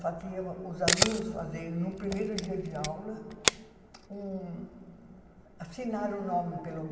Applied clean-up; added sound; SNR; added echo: none; Camera; -2 dB; reverberation time 2.3 s.